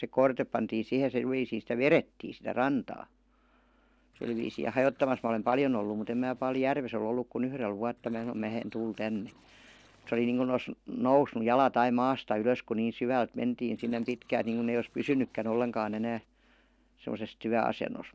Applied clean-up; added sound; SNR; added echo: neural separator model SepFormer DNS4.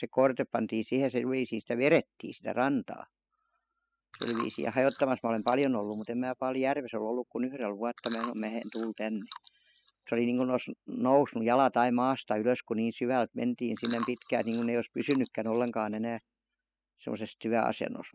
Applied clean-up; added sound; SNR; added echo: classical method spectral subtraction.